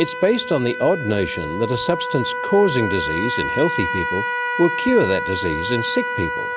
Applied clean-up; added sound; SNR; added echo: none; Trumpet; 4 dB; none.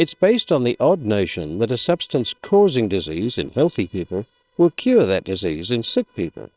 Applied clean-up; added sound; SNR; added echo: neural separator model SepFormer WHAM!.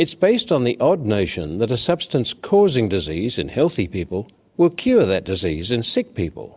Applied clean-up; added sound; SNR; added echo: none; none; none; none.